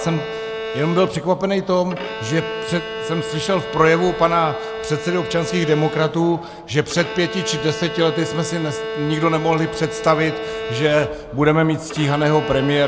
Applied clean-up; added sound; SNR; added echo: none; Bowed string instrument; 8 dB; none.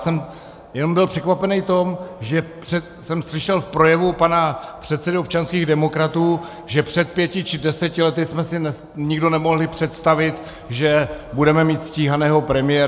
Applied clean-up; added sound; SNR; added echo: none; none; none; none.